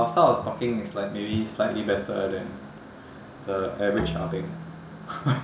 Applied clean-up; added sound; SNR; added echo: none; Bowed string instrument; 13 dB; none.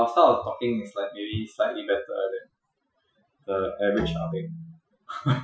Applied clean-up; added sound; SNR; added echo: classical method Wiener filter.